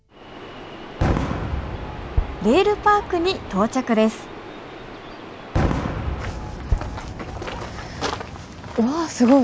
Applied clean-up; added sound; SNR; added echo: none; Fireworks; 5 dB; none.